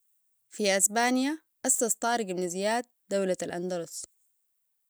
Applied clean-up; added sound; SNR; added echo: none; none; none; none.